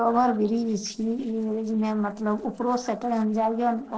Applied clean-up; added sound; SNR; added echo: neural separator model SepFormer DNS4.